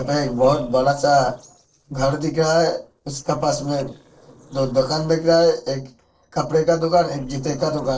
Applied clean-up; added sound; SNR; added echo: neural separator model SepFormer DNS4.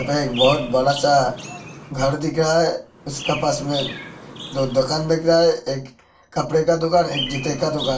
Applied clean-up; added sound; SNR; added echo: none; Chirp, tweet; 13 dB; reverberation time 0.2 s.